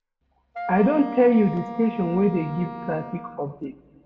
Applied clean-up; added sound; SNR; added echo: none; Wind instrument, woodwind instrument; 12 dB; reverberation time 1.0 s.